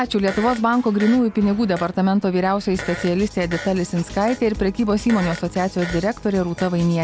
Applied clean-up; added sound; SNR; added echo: none; Fart; 16 dB; none.